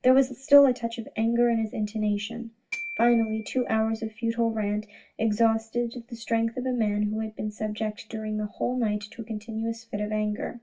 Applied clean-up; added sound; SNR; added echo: none; Glockenspiel; 17 dB; reverberation time 0.2 s.